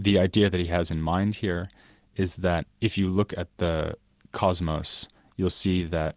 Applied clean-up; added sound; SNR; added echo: none; none; none; none.